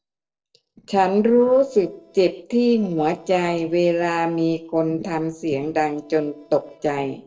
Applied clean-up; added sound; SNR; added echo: neural separator model SepFormer DNS4.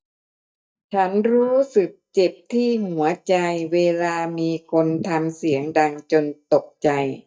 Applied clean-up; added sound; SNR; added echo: neural mask model DeepFilterNet 3.